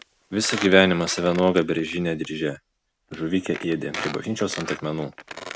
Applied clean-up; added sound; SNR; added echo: none; Squeak; 14 dB; none.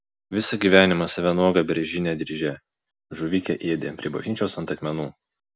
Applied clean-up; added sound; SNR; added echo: none; none; none; none.